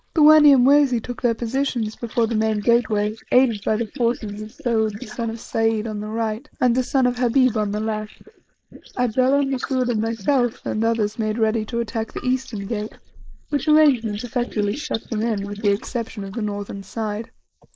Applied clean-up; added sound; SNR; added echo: neural mask model Resemble Enhance denoiser.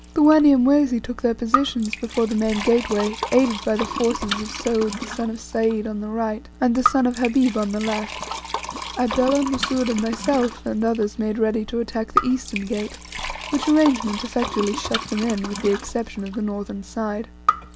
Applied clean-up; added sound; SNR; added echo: none; Liquid; 8 dB; none.